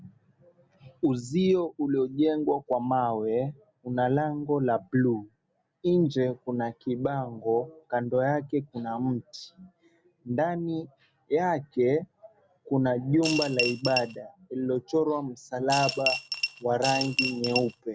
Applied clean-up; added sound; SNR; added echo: none; Coin (dropping) / Glass; 3 dB; none.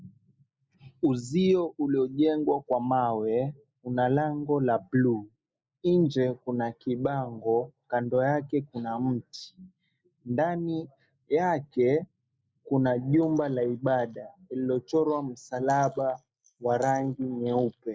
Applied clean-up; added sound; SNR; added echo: neural mask model Resemble Enhance denoiser.